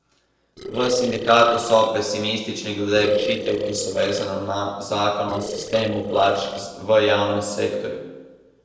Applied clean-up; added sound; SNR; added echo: neural separator model SepFormer DNS4.